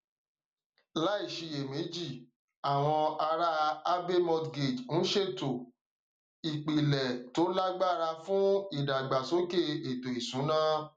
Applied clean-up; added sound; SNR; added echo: none; none; none; none.